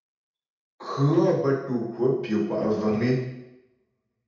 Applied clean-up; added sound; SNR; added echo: none; none; none; reverberation time 0.8 s.